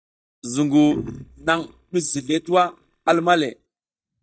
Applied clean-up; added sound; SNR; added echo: neural mask model DeepFilterNet 3.